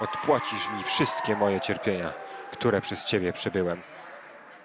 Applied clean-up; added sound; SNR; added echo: none; Applause / Cheering; 7 dB; none.